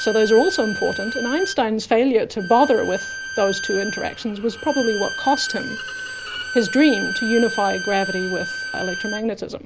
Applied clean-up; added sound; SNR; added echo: none; Bowed string instrument; 8 dB; none.